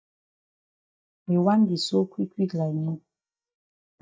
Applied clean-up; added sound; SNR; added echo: neural mask model DeepFilterNet 3.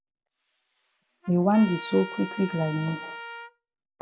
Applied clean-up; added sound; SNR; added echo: none; Trumpet; 13 dB; none.